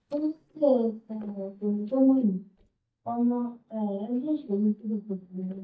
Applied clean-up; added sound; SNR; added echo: neural mask model DeepFilterNet 3.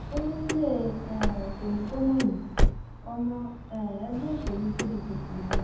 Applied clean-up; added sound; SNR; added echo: none; Car; 0 dB; reverberation time 0.8 s.